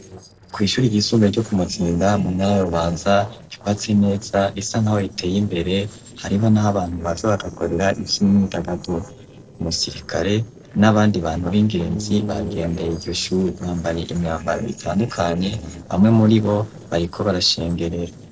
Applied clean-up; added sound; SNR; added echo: neural separator model SepFormer DNS4.